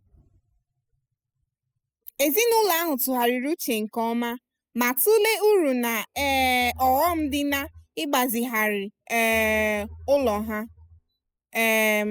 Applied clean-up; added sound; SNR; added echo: classical method spectral subtraction.